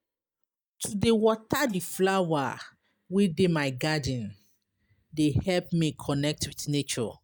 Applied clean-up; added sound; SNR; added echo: neural mask model DeepFilterNet 3.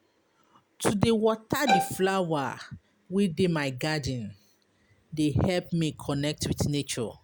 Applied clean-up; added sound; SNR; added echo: none; Bowed string instrument; -2 dB; none.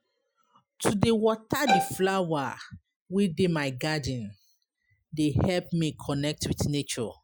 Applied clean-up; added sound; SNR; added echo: classical method Wiener filter.